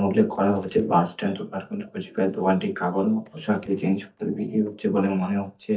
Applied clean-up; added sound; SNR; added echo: neural mask model DeepFilterNet 3.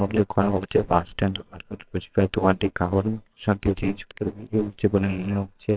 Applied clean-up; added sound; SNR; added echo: neural separator model SepFormer WHAMR!.